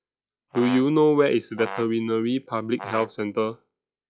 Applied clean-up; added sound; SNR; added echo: classical method log-MMSE.